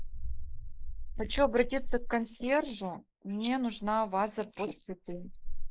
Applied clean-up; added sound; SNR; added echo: neural mask model Resemble Enhance denoiser.